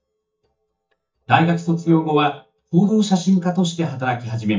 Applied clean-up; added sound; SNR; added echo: neural mask model DeepFilterNet 3.